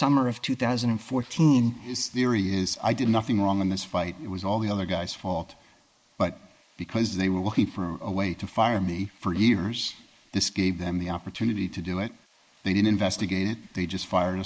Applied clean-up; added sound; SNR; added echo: neural mask model Resemble Enhance denoiser.